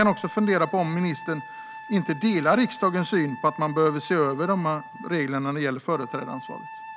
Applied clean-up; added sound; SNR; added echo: none; Wind instrument, woodwind instrument; 16 dB; none.